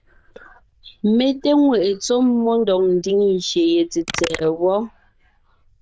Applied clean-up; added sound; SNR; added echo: neural diffusion model UNIVERSE++.